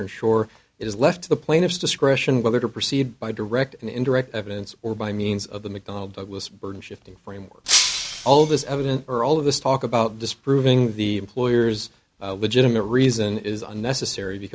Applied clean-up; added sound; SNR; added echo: none; Shatter; 2 dB; none.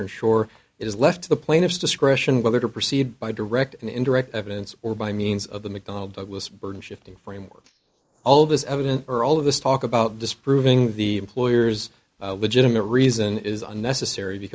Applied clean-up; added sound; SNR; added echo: neural mask model Resemble Enhance denoiser.